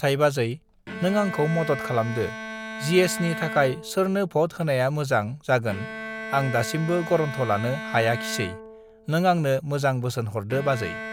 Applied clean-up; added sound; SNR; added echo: none; Bowed string instrument; 11 dB; none.